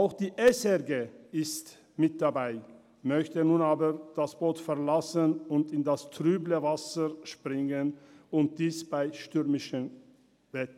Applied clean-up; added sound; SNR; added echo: none; none; none; none.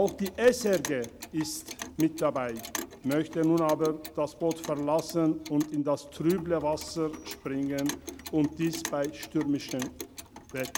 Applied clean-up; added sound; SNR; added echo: none; Clock; 13 dB; none.